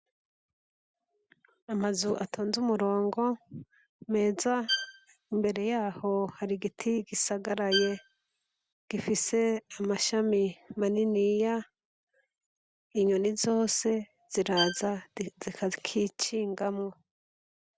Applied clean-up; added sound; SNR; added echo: none; Bowed string instrument; 6 dB; none.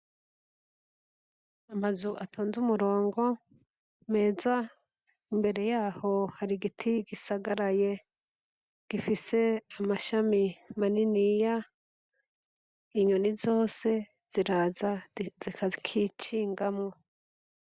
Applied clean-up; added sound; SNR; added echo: neural mask model DeepFilterNet 3.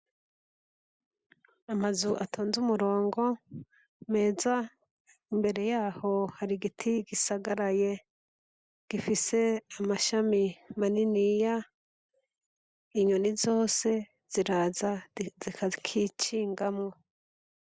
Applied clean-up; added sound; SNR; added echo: neural mask model Resemble Enhance denoiser.